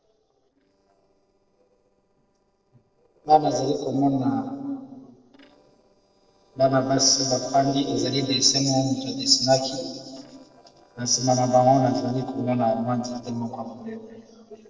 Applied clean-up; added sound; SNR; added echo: neural separator model SepFormer DNS4.